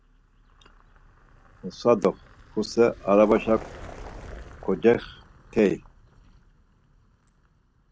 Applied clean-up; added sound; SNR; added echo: none; Vehicle; 19 dB; none.